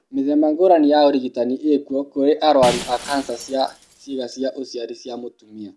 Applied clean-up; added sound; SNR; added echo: none; Shatter; 15 dB; none.